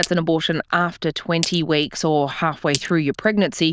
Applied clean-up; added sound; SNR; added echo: neural diffusion model UNIVERSE++.